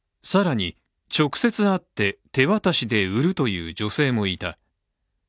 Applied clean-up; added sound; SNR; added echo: none; none; none; none.